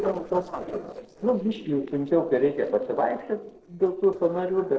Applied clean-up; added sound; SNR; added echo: neural separator model SepFormer DNS4.